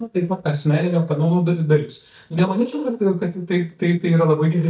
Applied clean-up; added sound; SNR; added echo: neural mask model DeepFilterNet 3.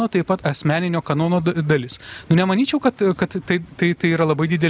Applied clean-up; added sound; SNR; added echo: none; none; none; none.